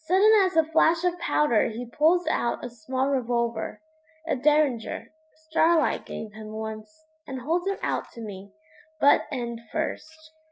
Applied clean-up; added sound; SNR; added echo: neural separator model SepFormer DNS4.